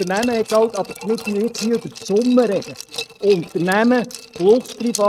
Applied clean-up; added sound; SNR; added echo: neural mask model RNNoise.